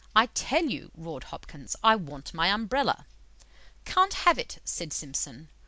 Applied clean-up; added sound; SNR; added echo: none; none; none; none.